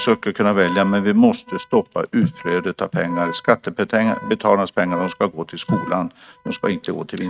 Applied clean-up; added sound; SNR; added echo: neural mask model RNNoise.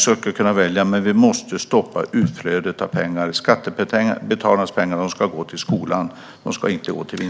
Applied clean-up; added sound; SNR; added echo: none; none; none; none.